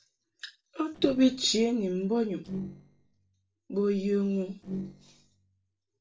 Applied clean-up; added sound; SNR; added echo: neural separator model SepFormer DNS4.